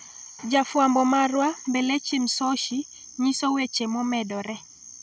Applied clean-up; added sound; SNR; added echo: none; none; none; none.